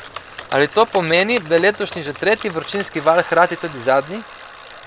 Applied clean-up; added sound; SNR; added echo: none; Bicycle; 16 dB; none.